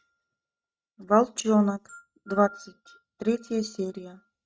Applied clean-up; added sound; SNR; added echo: neural mask model RNNoise.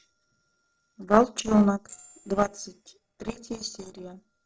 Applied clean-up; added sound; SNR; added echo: neural separator model SepFormer DNS4.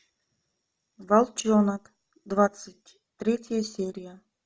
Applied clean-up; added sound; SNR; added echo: none; none; none; none.